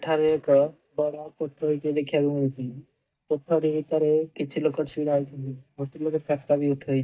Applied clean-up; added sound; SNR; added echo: neural mask model DeepFilterNet 3.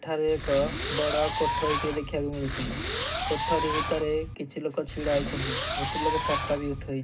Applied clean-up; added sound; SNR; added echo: none; Fireworks; -4 dB; reverberation time 0.2 s.